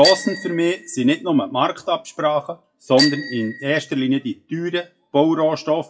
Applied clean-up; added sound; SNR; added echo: classical method WPE with log-MMSE.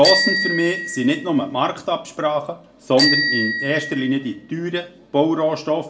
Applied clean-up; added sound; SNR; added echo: none; Bicycle bell; 4 dB; reverberation time 0.3 s.